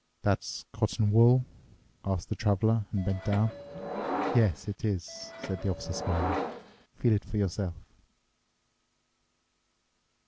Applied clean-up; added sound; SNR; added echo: none; Subway, metro, underground; 6 dB; none.